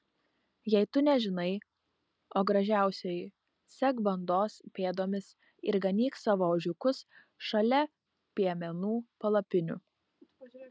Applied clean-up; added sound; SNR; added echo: none; none; none; none.